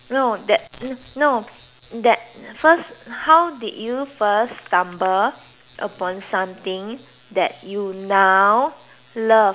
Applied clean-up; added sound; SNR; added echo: none; none; none; none.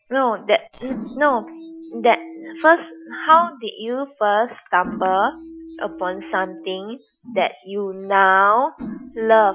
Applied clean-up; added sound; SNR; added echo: classical method Wiener filter.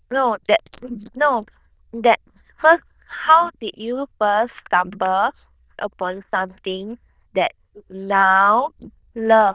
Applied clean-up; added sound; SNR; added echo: neural diffusion model UNIVERSE++.